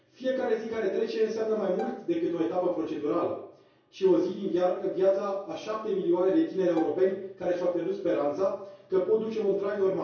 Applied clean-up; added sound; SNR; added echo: none; Bowed string instrument; 16 dB; reverberation time 0.6 s.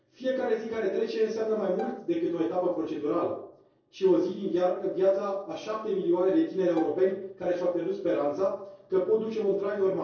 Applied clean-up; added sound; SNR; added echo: neural separator model SepFormer DNS4.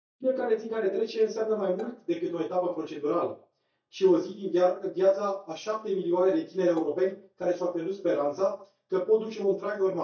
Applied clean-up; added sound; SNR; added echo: neural mask model DeepFilterNet 3.